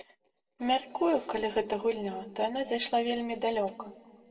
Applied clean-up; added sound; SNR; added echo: none; none; none; reverberation time 2.3 s.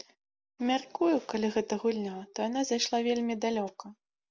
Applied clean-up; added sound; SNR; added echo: none; none; none; none.